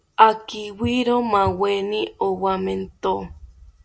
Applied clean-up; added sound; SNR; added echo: none; Walk, footsteps / Bird vocalization, bird call, bird song; 17 dB; none.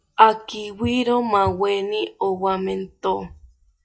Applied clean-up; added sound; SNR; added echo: classical method log-MMSE.